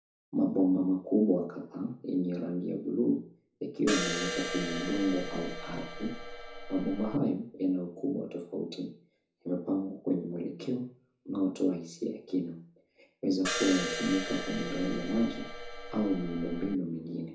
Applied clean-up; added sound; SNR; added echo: none; Crash cymbal; 5 dB; reverberation time 0.6 s.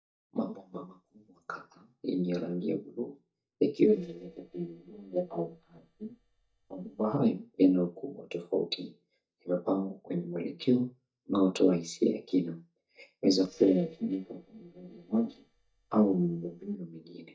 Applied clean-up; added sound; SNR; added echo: neural mask model DeepFilterNet 3.